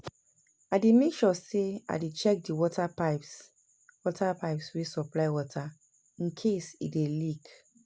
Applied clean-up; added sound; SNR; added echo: none; none; none; none.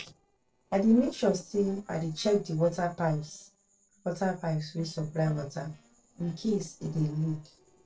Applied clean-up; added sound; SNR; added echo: neural separator model SepFormer DNS4.